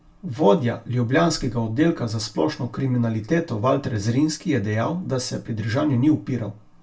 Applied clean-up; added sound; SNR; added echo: none; none; none; reverberation time 0.1 s.